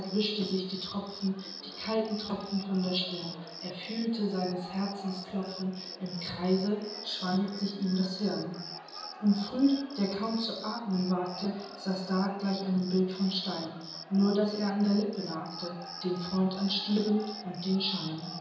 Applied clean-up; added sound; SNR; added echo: none; Cricket; 13 dB; reverberation time 0.9 s.